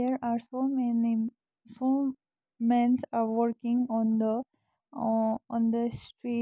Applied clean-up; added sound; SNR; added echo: none; none; none; none.